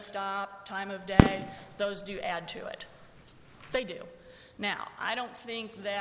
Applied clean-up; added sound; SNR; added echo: none; Fireworks; -5 dB; none.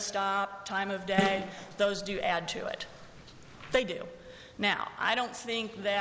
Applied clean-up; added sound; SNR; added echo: neural mask model Resemble Enhance denoiser.